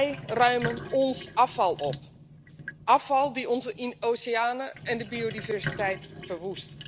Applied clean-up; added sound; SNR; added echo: none; Sink (filling or washing); 13 dB; none.